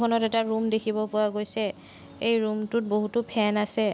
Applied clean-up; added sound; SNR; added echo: none; none; none; none.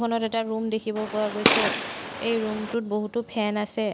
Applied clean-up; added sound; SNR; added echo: none; Gunshot, gunfire; 0 dB; none.